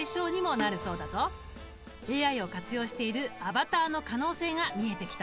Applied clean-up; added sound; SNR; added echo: none; Percussion; 9 dB; none.